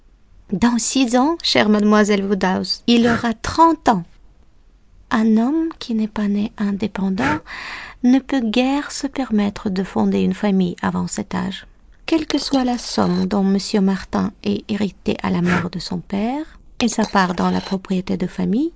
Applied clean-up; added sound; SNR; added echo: neural mask model Resemble Enhance denoiser.